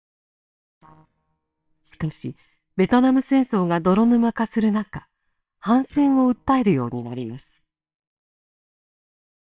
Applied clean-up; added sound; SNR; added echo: neural separator model SepFormer WHAMR!.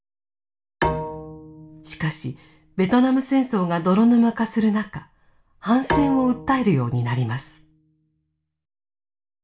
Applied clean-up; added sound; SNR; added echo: none; Bowed string instrument; 9 dB; reverberation time 0.3 s.